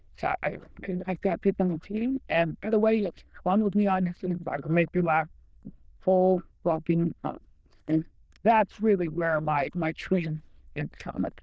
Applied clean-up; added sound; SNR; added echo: neural diffusion model UNIVERSE++.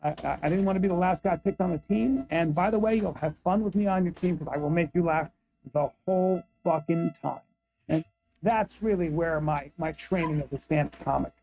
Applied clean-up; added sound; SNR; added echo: neural mask model RNNoise.